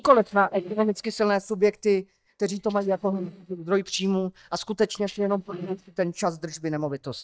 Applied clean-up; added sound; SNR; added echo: neural mask model DeepFilterNet 3.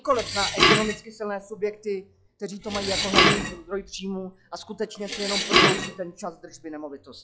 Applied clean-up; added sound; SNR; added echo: classical method log-MMSE.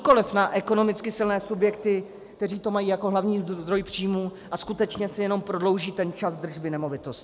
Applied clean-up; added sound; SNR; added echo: none; none; none; none.